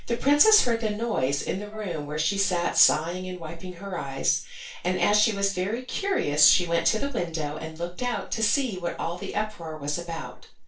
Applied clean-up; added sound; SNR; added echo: neural separator model SepFormer DNS4.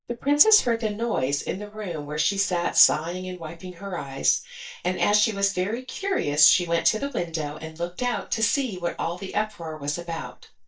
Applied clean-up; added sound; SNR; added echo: neural mask model DeepFilterNet 3.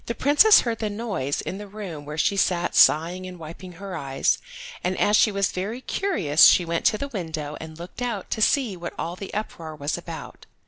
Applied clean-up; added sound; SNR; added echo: none; none; none; none.